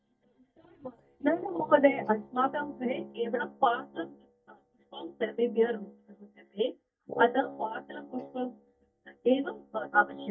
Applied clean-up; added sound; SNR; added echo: neural mask model DeepFilterNet 3.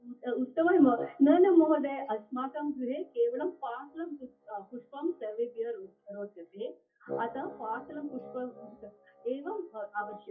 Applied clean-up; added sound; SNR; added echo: classical method WPE with log-MMSE.